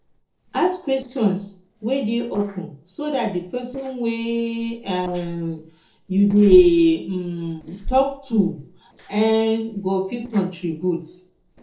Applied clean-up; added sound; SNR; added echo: neural separator model SepFormer DNS4.